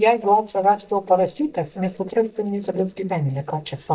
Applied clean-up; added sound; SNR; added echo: neural mask model DeepFilterNet 3.